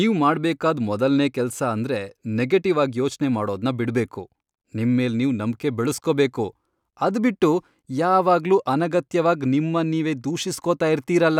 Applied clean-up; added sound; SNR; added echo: none; none; none; none.